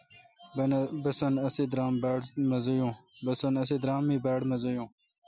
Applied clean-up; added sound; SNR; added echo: none; none; none; none.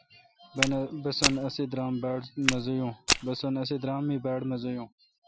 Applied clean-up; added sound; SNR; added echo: none; Walk, footsteps; 0 dB; none.